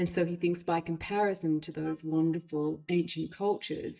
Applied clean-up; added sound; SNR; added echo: neural mask model DeepFilterNet 3.